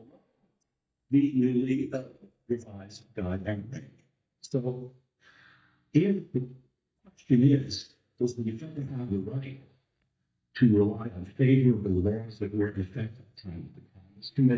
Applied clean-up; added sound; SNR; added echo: neural mask model DeepFilterNet 3.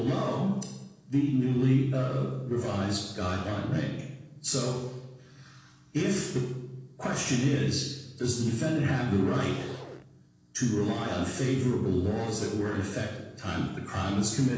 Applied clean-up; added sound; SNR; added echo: neural separator model SepFormer DNS4.